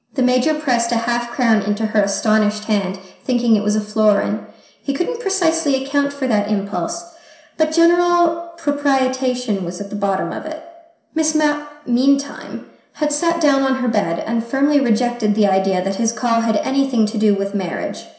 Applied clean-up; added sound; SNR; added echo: none; none; none; reverberation time 0.7 s.